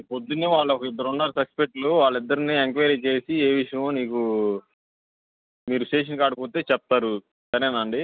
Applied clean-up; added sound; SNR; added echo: none; none; none; none.